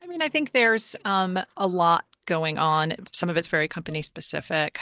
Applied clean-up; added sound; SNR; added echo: neural mask model DeepFilterNet 3.